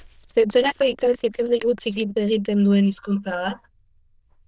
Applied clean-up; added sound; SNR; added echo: neural diffusion model UNIVERSE++.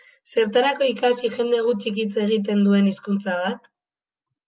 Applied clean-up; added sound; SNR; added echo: none; none; none; none.